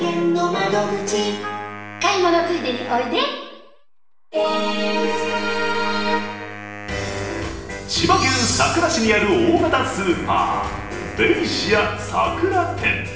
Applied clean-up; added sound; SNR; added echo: none; Wind instrument, woodwind instrument; 16 dB; reverberation time 0.9 s.